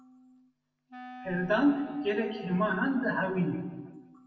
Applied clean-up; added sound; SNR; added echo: none; Wind instrument, woodwind instrument; 17 dB; reverberation time 1.2 s.